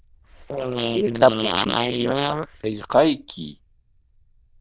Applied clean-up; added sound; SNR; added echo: neural diffusion model UNIVERSE++.